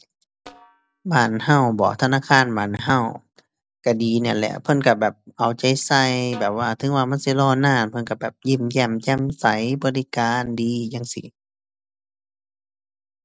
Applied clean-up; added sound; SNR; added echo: neural separator model SepFormer DNS4.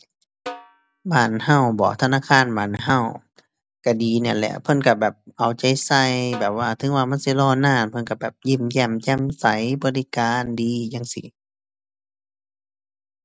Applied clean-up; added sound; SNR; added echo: none; Snare drum; 19 dB; none.